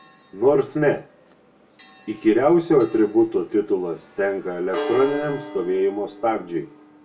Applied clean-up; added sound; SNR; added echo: none; Church bell; 16 dB; reverberation time 0.2 s.